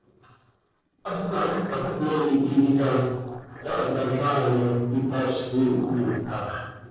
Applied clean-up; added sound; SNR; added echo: neural separator model SepFormer DNS4.